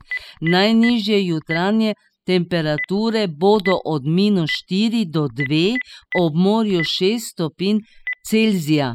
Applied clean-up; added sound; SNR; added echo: classical method spectral subtraction.